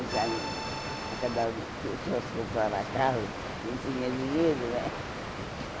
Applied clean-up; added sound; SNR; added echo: none; Accordion + Water; 4 dB; none.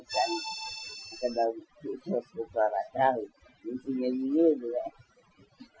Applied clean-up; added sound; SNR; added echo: classical method Wiener filter.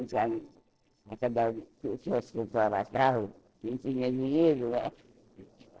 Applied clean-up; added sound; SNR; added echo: neural separator model SepFormer DNS4.